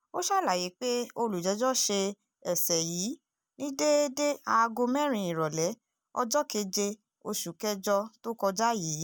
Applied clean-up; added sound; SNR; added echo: none; none; none; none.